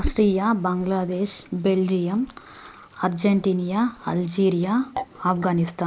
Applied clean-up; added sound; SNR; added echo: neural mask model Resemble Enhance denoiser.